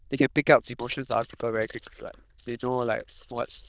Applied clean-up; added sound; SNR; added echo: neural diffusion model UNIVERSE++.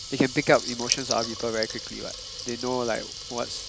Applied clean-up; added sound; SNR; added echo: none; Water tap, faucet / Liquid; 7 dB; none.